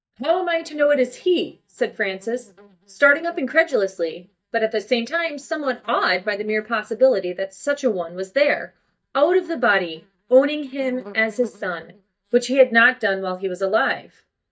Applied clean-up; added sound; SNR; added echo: neural mask model DeepFilterNet 3.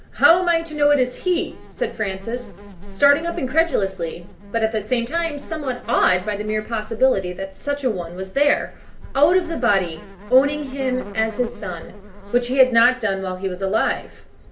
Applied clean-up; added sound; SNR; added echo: none; Insect; 14 dB; reverberation time 0.3 s.